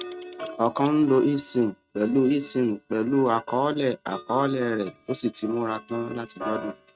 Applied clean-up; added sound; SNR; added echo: neural mask model RNNoise.